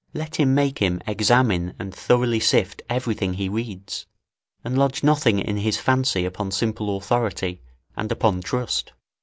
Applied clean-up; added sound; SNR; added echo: none; none; none; none.